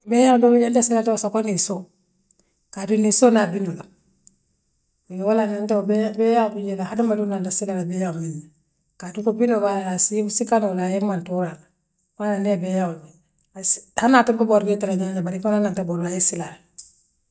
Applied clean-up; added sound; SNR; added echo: neural mask model DeepFilterNet 3.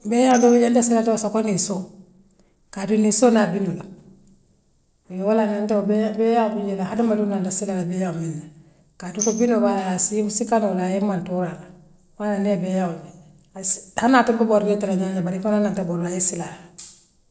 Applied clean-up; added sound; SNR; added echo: neural separator model SepFormer DNS4.